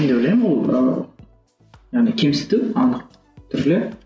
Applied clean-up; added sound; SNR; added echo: none; none; none; none.